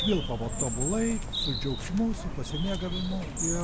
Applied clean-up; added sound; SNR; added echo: none; Bird; 1 dB; none.